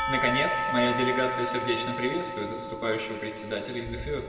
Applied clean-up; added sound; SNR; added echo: none; Church bell / Percussion; 3 dB; reverberation time 2.1 s.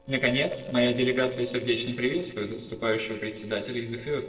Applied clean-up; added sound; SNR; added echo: neural separator model SepFormer DNS4.